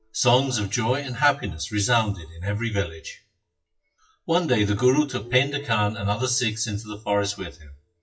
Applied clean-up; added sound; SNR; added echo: classical method WPE with log-MMSE.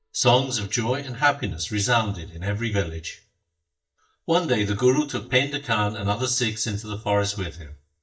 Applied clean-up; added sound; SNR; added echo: neural mask model DeepFilterNet 3.